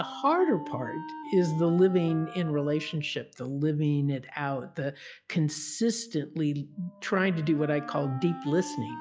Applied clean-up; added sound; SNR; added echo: classical method log-MMSE.